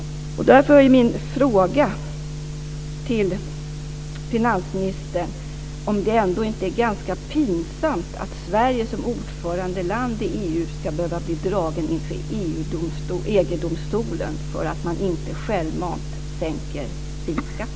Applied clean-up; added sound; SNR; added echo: none; none; none; none.